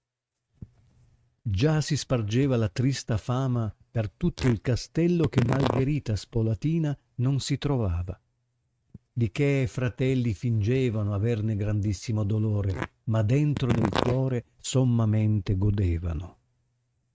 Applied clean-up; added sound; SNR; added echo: neural mask model RNNoise.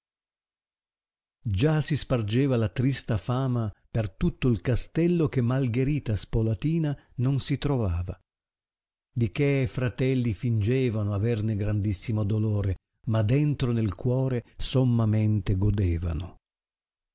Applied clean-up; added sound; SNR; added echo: none; none; none; none.